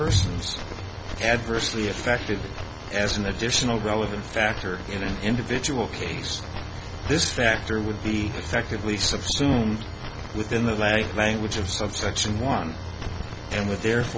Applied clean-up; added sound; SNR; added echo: none; none; none; none.